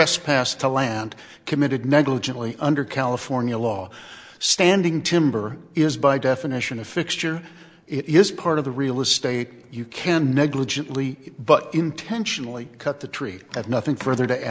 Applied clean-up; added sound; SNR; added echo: none; none; none; none.